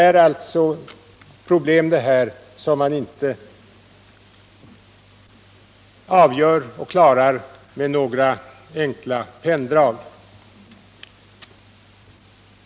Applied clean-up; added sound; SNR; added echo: none; none; none; none.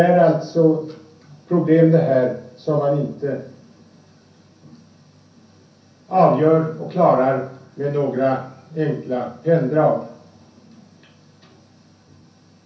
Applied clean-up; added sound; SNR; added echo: none; none; none; reverberation time 0.6 s.